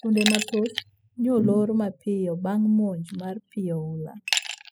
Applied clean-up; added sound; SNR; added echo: classical method spectral subtraction.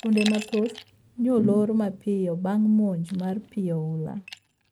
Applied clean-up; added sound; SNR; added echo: neural mask model RNNoise.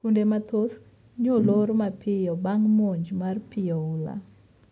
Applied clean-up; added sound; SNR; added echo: none; none; none; none.